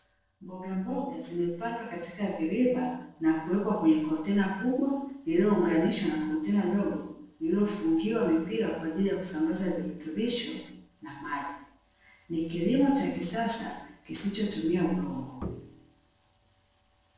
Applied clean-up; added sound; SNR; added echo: neural separator model SepFormer DNS4.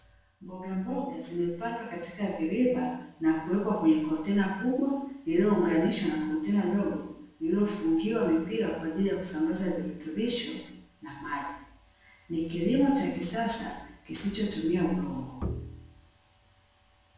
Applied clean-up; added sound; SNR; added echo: none; Bowed string instrument; 10 dB; reverberation time 0.7 s.